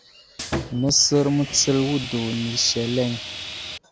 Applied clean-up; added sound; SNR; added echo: none; Sawing; 10 dB; none.